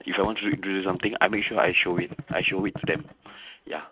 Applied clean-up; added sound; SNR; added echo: neural mask model RNNoise.